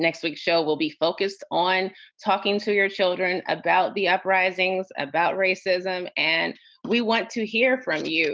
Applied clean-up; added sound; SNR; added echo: none; none; none; none.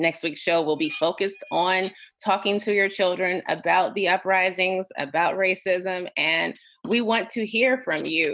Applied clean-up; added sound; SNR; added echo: none; Dishes, pots, and pans; 17 dB; none.